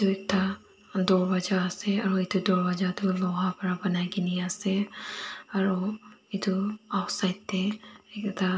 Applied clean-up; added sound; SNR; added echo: none; none; none; none.